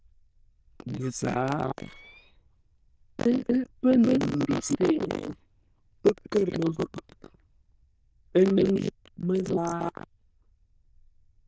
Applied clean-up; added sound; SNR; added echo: neural diffusion model UNIVERSE++.